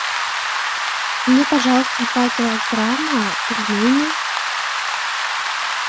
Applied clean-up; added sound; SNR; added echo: none; Rain; 0 dB; none.